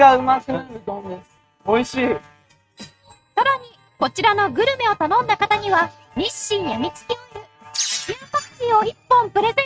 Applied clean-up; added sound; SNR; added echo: neural mask model RNNoise.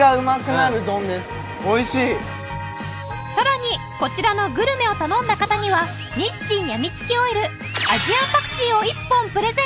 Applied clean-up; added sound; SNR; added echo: none; none; none; none.